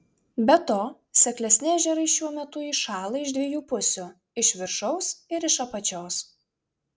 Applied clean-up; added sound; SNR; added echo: none; none; none; none.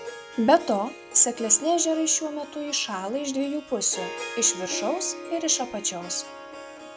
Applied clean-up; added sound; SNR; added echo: none; Harp; 13 dB; none.